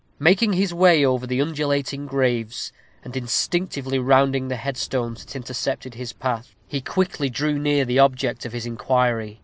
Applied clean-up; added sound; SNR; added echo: none; none; none; none.